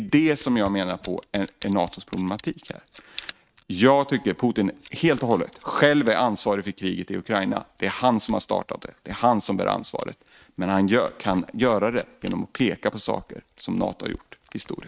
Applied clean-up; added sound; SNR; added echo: neural mask model RNNoise.